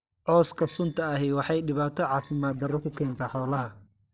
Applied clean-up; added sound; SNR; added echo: neural separator model SepFormer DNS4.